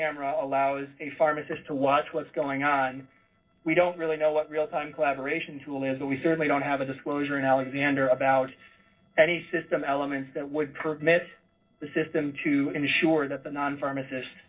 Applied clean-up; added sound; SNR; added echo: neural separator model SepFormer DNS4.